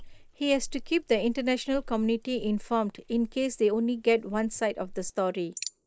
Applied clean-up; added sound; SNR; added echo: neural mask model Resemble Enhance denoiser.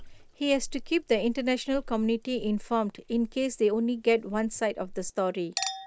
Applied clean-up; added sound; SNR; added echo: none; Chink, clink; 13 dB; none.